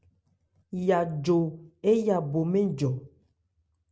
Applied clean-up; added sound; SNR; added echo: none; none; none; none.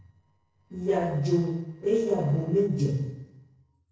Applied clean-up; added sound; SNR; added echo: neural separator model SepFormer DNS4.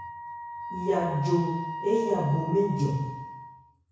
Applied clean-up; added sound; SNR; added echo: none; Wind instrument, woodwind instrument; 8 dB; reverberation time 1.1 s.